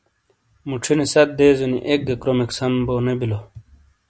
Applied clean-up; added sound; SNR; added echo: none; none; none; none.